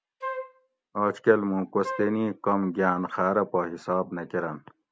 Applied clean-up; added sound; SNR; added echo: none; Wind instrument, woodwind instrument; 10 dB; none.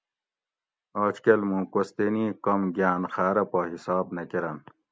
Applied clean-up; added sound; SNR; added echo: none; none; none; none.